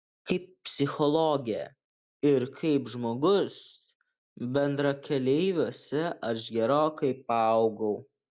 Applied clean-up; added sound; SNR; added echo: none; none; none; none.